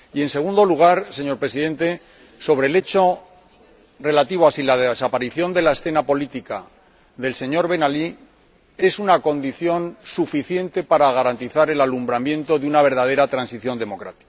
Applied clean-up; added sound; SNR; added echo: none; none; none; none.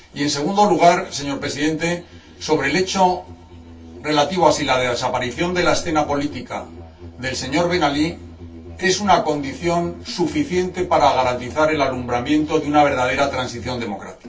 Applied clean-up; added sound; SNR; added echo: none; Musical instrument; 19 dB; reverberation time 0.2 s.